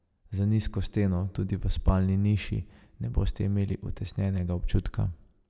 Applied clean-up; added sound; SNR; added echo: none; none; none; none.